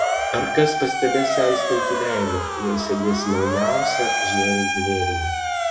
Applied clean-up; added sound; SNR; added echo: none; Motor vehicle (road) / Siren; -1 dB; reverberation time 0.6 s.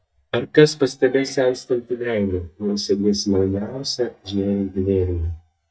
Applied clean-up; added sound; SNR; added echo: neural mask model DeepFilterNet 3.